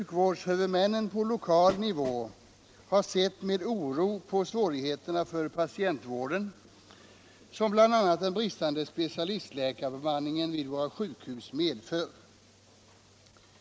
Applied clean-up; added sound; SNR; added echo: none; Train; 17 dB; none.